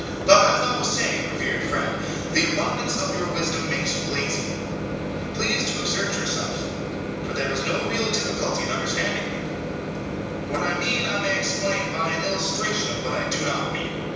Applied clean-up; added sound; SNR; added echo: none; Microwave oven; 3 dB; reverberation time 1.1 s.